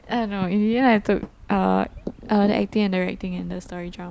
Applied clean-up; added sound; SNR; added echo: none; Bird vocalization, bird call, bird song + Door; 19 dB; none.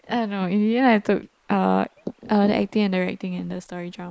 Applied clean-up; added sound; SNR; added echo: neural mask model Resemble Enhance denoiser.